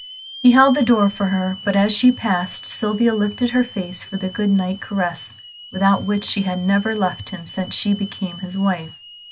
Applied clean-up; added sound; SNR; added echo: none; Hiss / Alarm; 18 dB; none.